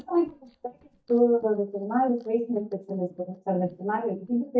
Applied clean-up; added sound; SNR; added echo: neural mask model DeepFilterNet 3.